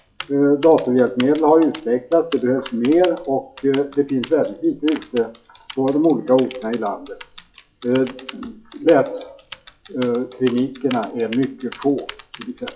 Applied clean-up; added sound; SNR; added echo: classical method WPE with log-MMSE.